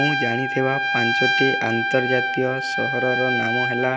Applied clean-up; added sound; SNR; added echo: none; Trumpet; -1 dB; none.